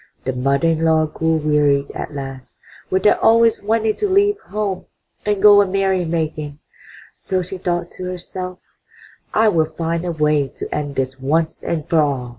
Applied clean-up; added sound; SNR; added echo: none; none; none; none.